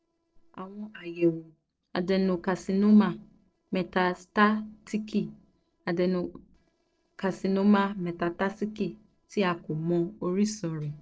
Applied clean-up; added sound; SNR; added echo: neural separator model SepFormer DNS4.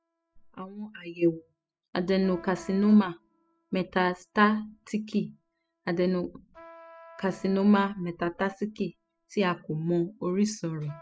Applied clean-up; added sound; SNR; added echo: classical method spectral subtraction.